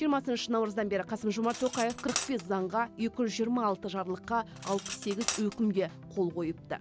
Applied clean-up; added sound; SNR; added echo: none; Cutlery, silverware; 12 dB; none.